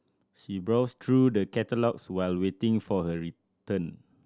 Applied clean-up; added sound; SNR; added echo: none; none; none; none.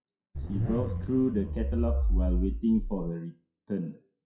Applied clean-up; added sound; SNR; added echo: classical method WPE with log-MMSE.